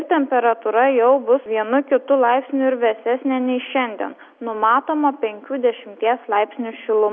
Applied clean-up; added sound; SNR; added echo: none; none; none; none.